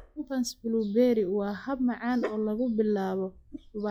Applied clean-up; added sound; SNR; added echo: classical method log-MMSE.